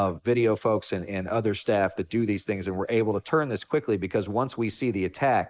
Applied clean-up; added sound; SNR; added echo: neural mask model Resemble Enhance denoiser.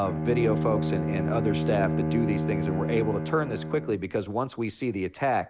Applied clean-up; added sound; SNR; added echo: none; Bowed string instrument; 1 dB; none.